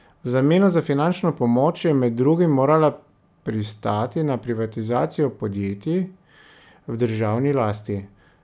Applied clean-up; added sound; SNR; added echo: none; none; none; none.